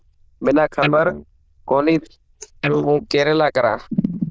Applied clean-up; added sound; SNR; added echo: neural diffusion model UNIVERSE++.